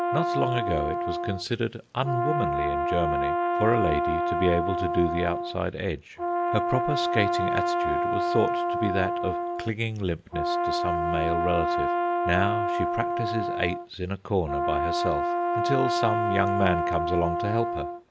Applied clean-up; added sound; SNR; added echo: none; Brass instrument; -2 dB; none.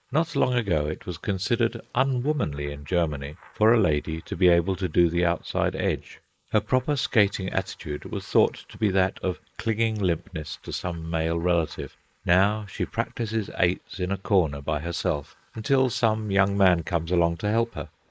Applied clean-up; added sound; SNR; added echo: neural mask model Resemble Enhance denoiser.